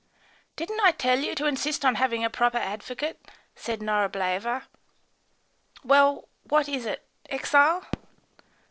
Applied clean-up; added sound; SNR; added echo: neural separator model SepFormer DNS4.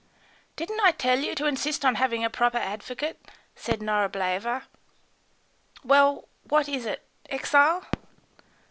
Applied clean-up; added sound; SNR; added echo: none; Fireworks; 17 dB; none.